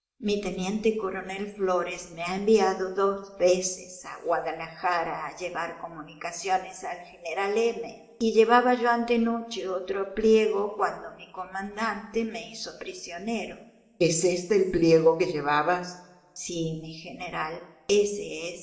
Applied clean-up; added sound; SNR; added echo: none; none; none; reverberation time 1.6 s.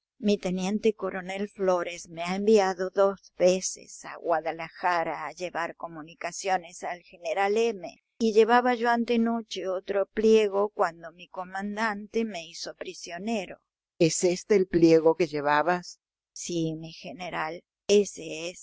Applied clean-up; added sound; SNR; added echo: none; none; none; none.